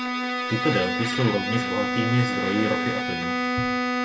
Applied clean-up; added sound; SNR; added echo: none; Bowed string instrument; -1 dB; reverberation time 0.5 s.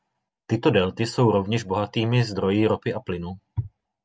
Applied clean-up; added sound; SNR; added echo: none; none; none; none.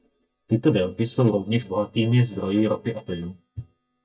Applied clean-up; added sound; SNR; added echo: neural mask model DeepFilterNet 3.